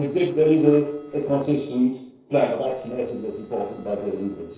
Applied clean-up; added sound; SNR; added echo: neural separator model SepFormer DNS4.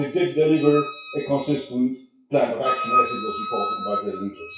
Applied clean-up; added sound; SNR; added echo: classical method WPE with log-MMSE.